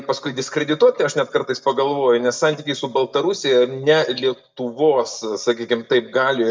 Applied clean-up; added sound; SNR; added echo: neural mask model DeepFilterNet 3.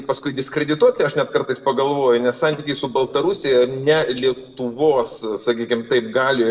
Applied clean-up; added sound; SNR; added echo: neural separator model SepFormer DNS4.